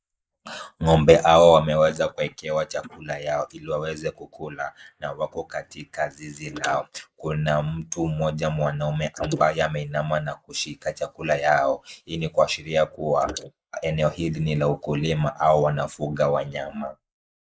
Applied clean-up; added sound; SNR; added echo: neural mask model Resemble Enhance denoiser.